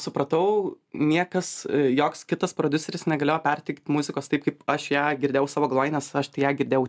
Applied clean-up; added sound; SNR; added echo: none; none; none; none.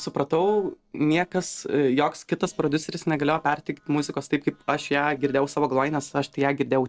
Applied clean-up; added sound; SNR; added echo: neural separator model SepFormer DNS4.